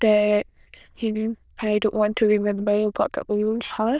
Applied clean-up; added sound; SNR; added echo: neural diffusion model UNIVERSE++.